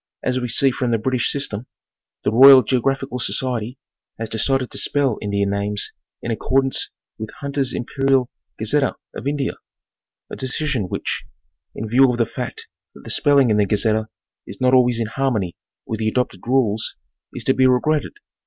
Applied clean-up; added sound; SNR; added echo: none; none; none; none.